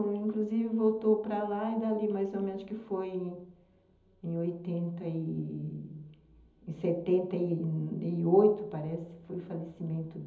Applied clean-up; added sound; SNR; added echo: none; none; none; reverberation time 1.2 s.